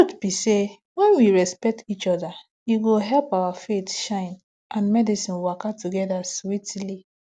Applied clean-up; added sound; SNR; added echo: none; none; none; none.